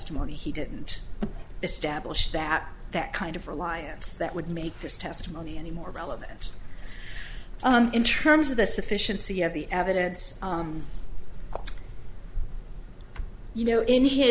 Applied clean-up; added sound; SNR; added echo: none; none; none; none.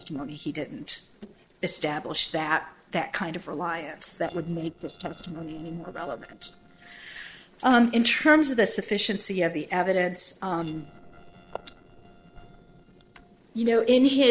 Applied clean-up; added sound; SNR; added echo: neural separator model SepFormer DNS4.